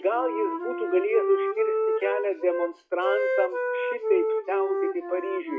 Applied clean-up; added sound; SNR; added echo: classical method log-MMSE.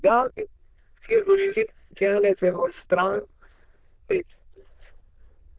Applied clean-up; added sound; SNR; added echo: neural diffusion model UNIVERSE++.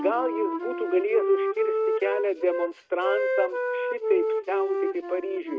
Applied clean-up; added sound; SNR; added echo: neural mask model RNNoise.